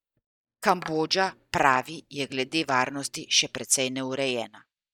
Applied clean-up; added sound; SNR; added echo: neural mask model DeepFilterNet 3.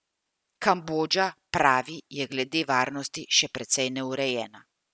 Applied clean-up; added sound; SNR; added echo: none; none; none; none.